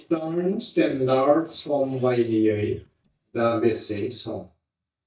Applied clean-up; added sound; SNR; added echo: neural mask model DeepFilterNet 3.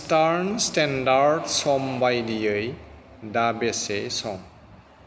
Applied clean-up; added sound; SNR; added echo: none; none; none; none.